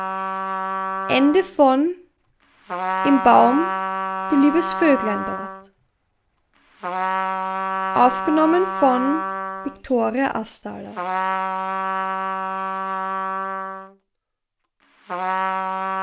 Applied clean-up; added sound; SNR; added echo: none; Trumpet; 4 dB; none.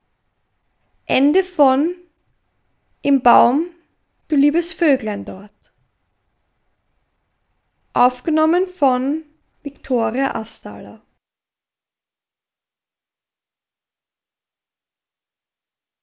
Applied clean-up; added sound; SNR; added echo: none; none; none; none.